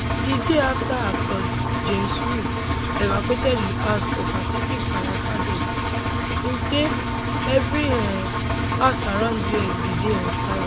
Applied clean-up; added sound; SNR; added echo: none; Engine; -3 dB; none.